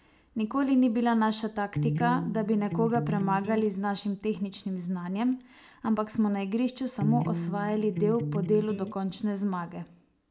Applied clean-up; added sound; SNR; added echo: none; Electric guitar; 3 dB; none.